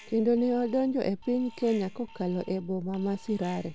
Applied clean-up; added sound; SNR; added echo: none; Alarm; 19 dB; none.